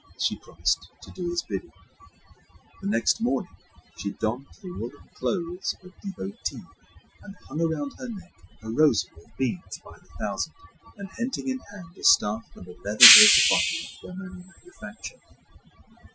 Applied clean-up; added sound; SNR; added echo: classical method Wiener filter.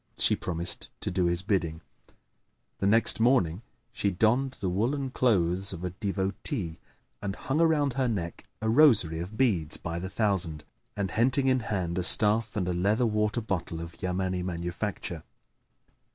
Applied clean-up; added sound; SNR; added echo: none; none; none; none.